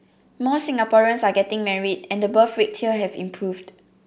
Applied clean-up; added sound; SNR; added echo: none; none; none; none.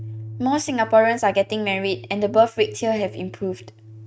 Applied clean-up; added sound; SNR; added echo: neural mask model RNNoise.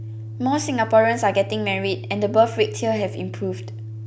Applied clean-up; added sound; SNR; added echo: none; Organ; 11 dB; none.